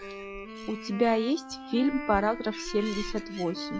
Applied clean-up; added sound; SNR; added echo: classical method log-MMSE.